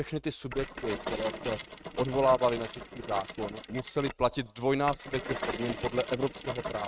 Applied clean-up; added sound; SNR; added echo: neural mask model RNNoise.